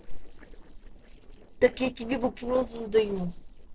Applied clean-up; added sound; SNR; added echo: neural separator model SepFormer DNS4.